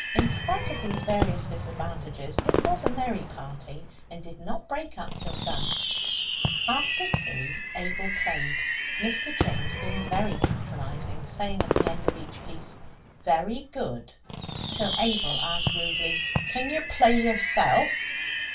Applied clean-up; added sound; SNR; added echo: none; Fireworks; 0 dB; reverberation time 0.2 s.